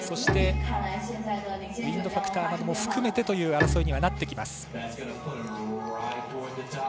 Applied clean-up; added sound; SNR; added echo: none; Bowed string instrument; 3 dB; none.